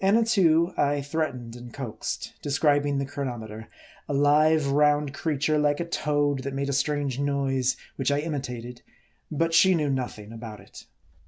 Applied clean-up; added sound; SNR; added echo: none; none; none; none.